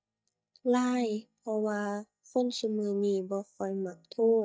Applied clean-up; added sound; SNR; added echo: neural mask model DeepFilterNet 3.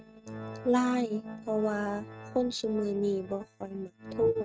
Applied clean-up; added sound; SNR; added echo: neural mask model RNNoise.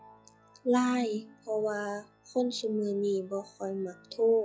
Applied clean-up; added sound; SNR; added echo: classical method log-MMSE.